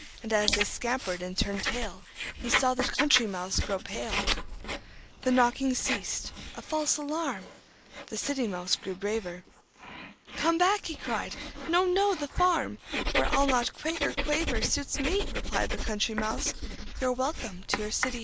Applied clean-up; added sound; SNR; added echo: neural mask model Resemble Enhance denoiser.